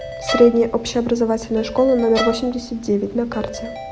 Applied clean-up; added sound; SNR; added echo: none; Ringtone / Keyboard (musical) + Bowed string instrument; 11 dB; none.